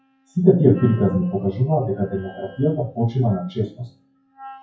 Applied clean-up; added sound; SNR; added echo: classical method WPE with log-MMSE.